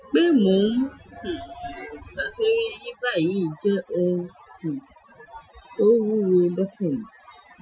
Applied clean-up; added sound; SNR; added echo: classical method Wiener filter.